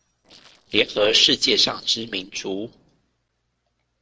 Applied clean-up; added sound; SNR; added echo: neural separator model SepFormer DNS4.